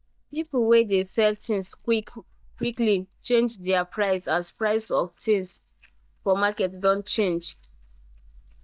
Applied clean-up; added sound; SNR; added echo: neural mask model DeepFilterNet 3.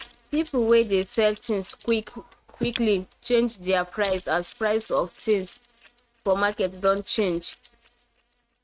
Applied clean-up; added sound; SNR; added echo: neural mask model RNNoise.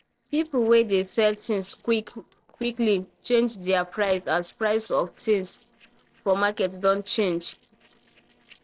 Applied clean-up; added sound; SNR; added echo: neural separator model SepFormer DNS4.